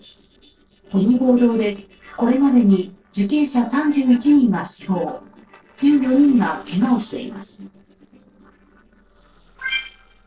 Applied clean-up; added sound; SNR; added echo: neural separator model SepFormer DNS4.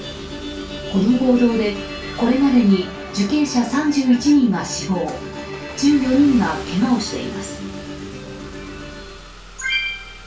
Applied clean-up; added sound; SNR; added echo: none; Engine starting / Car; 20 dB; reverberation time 0.2 s.